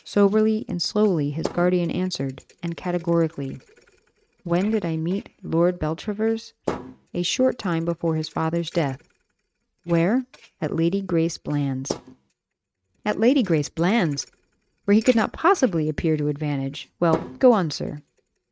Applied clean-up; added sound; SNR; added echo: neural mask model RNNoise.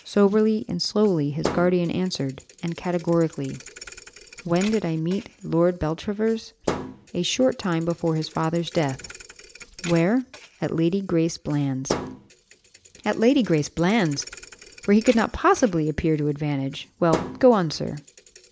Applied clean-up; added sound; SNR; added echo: none; Thump, thud; 15 dB; none.